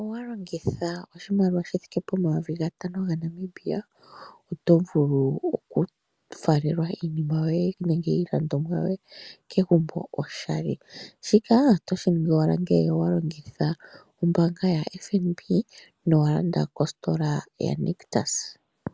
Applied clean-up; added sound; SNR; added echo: none; none; none; none.